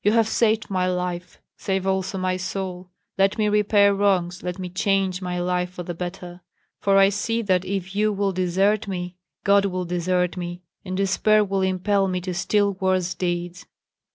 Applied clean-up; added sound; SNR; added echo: none; none; none; none.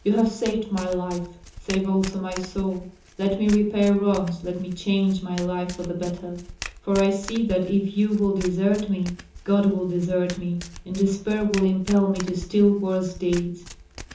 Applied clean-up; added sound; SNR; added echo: none; Domestic sounds, home sounds; 17 dB; reverberation time 0.6 s.